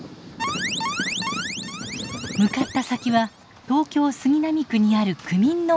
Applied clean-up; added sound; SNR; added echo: none; Alarm; 7 dB; none.